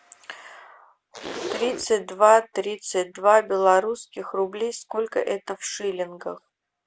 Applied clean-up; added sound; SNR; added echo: none; Zipper (clothing); 12 dB; none.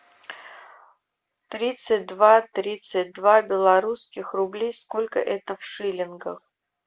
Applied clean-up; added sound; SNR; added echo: none; none; none; none.